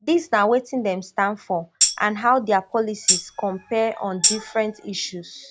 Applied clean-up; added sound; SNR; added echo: none; Tambourine; 1 dB; none.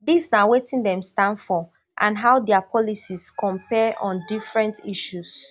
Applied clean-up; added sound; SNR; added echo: none; none; none; none.